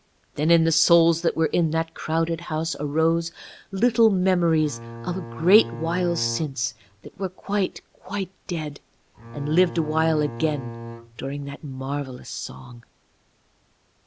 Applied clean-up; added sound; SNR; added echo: none; Bowed string instrument; 12 dB; none.